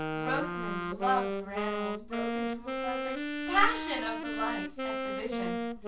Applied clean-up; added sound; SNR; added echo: none; Wind instrument, woodwind instrument; 0 dB; reverberation time 0.2 s.